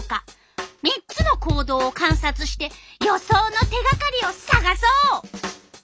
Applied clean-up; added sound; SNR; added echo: none; none; none; none.